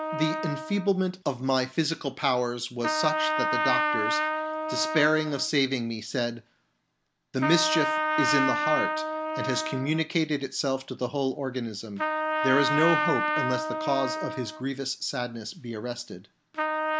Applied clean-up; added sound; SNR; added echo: none; Trumpet; 2 dB; none.